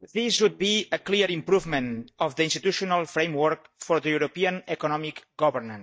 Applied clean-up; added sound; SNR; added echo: neural mask model DeepFilterNet 3.